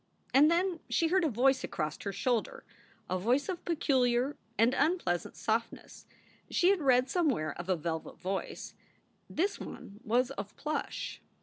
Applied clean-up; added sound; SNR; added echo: none; none; none; none.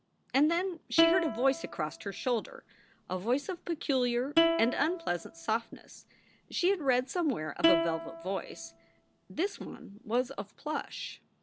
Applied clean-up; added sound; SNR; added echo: none; Plucked string instrument; 2 dB; none.